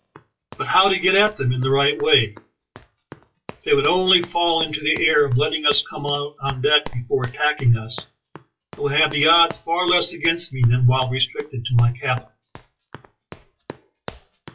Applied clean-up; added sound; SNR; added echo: classical method WPE with log-MMSE.